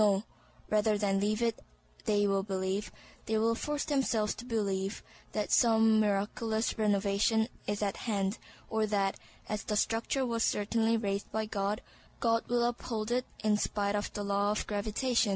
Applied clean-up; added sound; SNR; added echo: none; none; none; none.